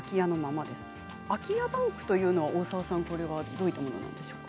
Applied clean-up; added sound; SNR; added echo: none; Brass instrument; 18 dB; none.